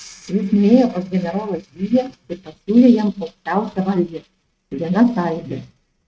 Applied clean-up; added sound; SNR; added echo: neural mask model RNNoise.